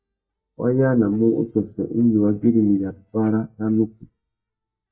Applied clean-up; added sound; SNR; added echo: neural mask model DeepFilterNet 3.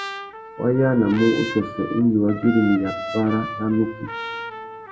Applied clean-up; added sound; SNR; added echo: none; Trumpet; 11 dB; reverberation time 0.9 s.